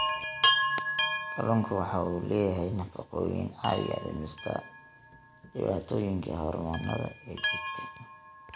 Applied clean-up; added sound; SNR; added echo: none; Chime; 2 dB; none.